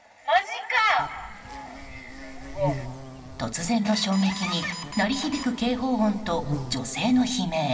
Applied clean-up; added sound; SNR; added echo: none; Insect; 10 dB; reverberation time 2.5 s.